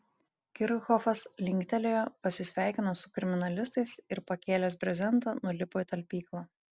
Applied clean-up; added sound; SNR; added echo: none; none; none; none.